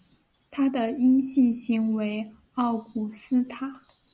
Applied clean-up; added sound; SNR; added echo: none; none; none; none.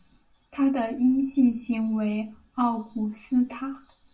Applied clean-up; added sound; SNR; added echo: none; none; none; reverberation time 0.2 s.